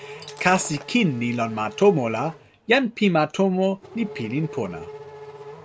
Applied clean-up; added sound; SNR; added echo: none; Race car, auto racing / Accelerating, revving, vroom + Shatter; 17 dB; none.